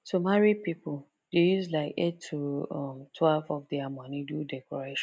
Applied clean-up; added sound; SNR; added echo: none; none; none; none.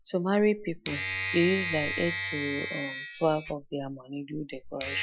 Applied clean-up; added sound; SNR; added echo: classical method Wiener filter.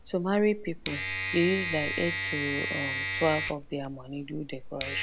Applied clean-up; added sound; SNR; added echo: none; Domestic sounds, home sounds; 3 dB; none.